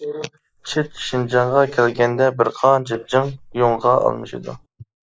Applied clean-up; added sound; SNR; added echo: neural mask model Resemble Enhance denoiser.